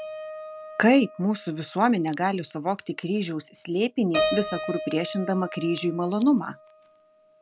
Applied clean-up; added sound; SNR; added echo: none; Keyboard (musical); 10 dB; none.